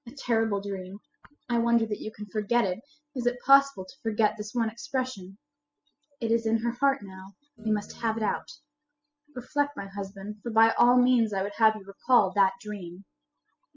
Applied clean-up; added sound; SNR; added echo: classical method spectral subtraction.